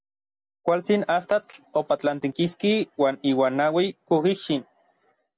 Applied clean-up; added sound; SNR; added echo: none; none; none; none.